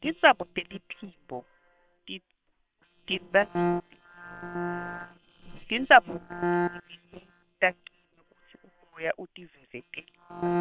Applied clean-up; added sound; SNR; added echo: neural separator model SepFormer WHAM!.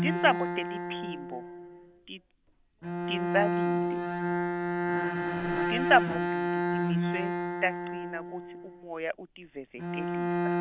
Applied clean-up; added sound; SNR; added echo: none; Bowed string instrument; -3 dB; none.